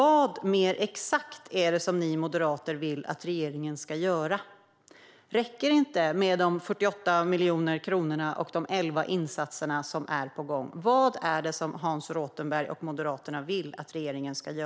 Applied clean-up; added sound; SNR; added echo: none; none; none; none.